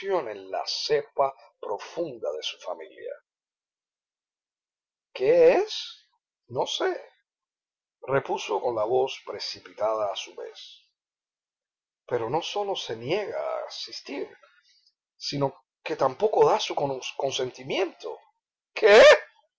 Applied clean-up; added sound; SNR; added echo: none; none; none; none.